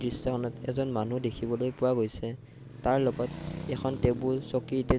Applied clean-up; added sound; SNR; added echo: none; Traffic noise, roadway noise; 12 dB; none.